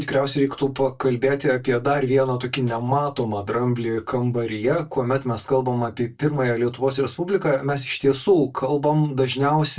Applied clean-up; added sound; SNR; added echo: neural mask model DeepFilterNet 3.